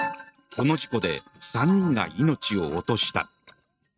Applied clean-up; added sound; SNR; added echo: neural mask model RNNoise.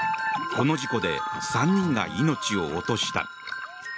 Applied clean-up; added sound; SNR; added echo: none; none; none; none.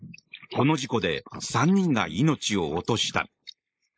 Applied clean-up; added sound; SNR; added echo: neural mask model Resemble Enhance denoiser.